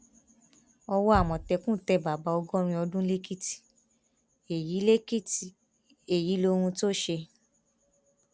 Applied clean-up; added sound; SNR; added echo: none; Bass drum; 11 dB; none.